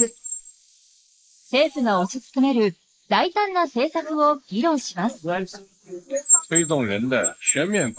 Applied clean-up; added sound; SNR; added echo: neural mask model Resemble Enhance denoiser.